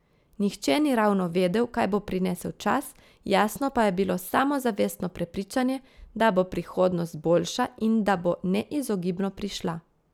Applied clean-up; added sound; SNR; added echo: none; none; none; none.